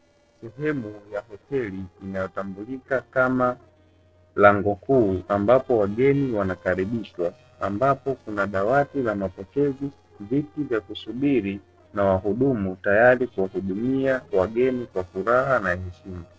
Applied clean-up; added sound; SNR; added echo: neural separator model SepFormer DNS4.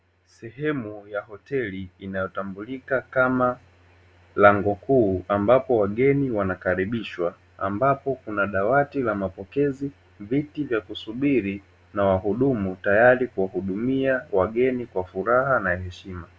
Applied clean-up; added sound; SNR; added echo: none; none; none; none.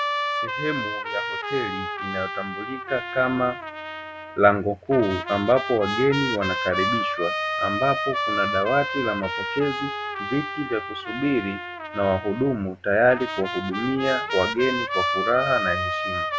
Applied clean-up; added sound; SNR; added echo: none; Trumpet; 4 dB; none.